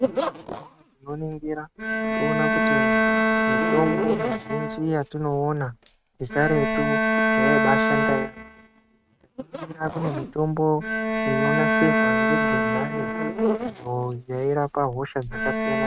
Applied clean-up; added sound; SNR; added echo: neural mask model RNNoise.